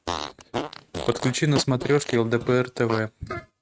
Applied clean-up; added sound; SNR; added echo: neural mask model RNNoise.